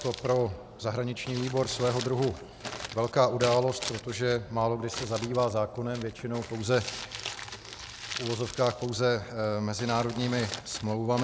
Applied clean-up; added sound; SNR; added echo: none; Crumpling, crinkling; 12 dB; none.